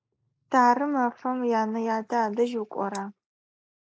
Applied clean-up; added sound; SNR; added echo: neural mask model Resemble Enhance denoiser.